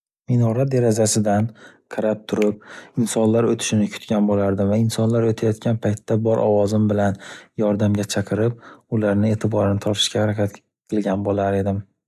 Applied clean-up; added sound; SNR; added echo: neural mask model DeepFilterNet 3.